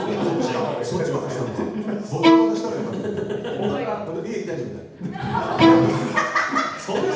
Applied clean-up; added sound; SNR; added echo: none; Bowed string instrument; -4 dB; reverberation time 0.8 s.